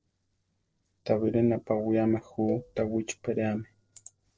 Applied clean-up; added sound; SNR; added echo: neural separator model SepFormer DNS4.